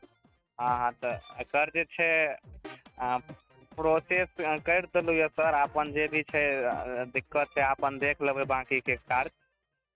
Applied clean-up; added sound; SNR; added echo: neural mask model RNNoise.